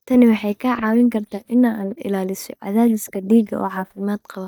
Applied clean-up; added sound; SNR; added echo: neural mask model DeepFilterNet 3.